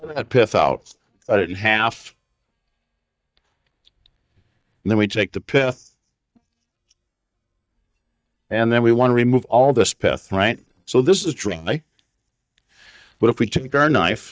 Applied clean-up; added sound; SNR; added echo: neural mask model DeepFilterNet 3.